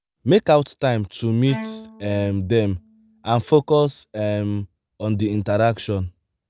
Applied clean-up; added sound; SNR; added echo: none; Bowed string instrument; 19 dB; none.